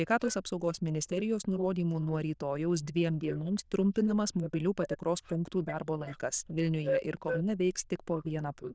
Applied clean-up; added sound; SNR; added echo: neural diffusion model UNIVERSE++.